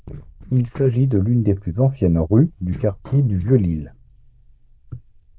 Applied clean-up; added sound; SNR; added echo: neural diffusion model UNIVERSE++.